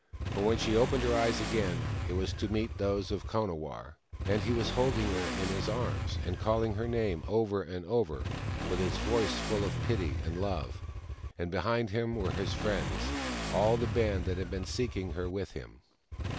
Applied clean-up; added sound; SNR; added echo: none; Motorcycle / Accelerating, revving, vroom; 3 dB; none.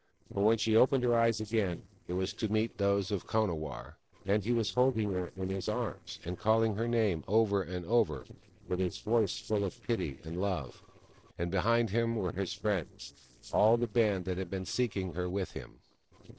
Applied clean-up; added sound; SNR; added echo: neural separator model SepFormer DNS4.